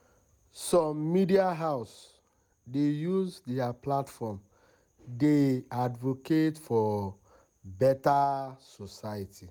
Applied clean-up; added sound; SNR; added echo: none; none; none; none.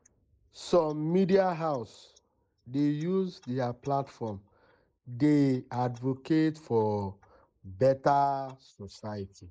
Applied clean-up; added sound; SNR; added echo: neural mask model Resemble Enhance denoiser.